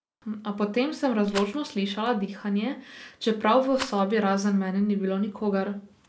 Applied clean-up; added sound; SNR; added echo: none; Rattle; 13 dB; none.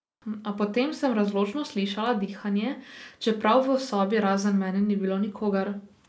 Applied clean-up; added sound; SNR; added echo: none; none; none; none.